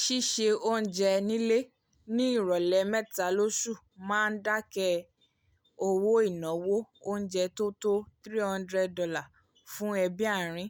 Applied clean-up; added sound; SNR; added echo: none; none; none; none.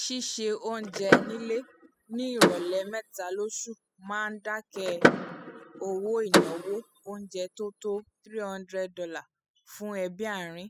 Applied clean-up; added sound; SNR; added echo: classical method spectral subtraction.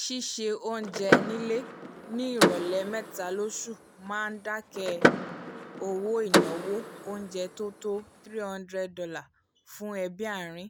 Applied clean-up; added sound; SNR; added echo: none; Door / Car; -4 dB; none.